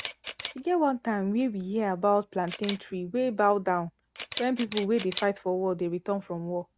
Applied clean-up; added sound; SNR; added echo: none; Camera; 15 dB; none.